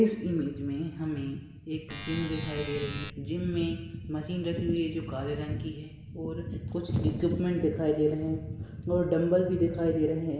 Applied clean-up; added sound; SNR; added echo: none; Alarm; 9 dB; reverberation time 1.3 s.